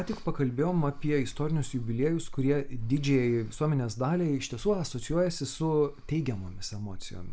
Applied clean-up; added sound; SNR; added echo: none; none; none; none.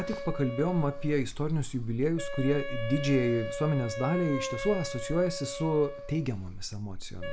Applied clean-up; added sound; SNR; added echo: none; Wind instrument, woodwind instrument; 9 dB; none.